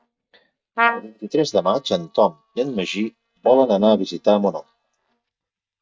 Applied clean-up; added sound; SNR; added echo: neural mask model DeepFilterNet 3.